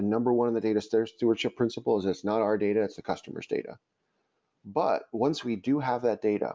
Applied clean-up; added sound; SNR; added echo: none; none; none; none.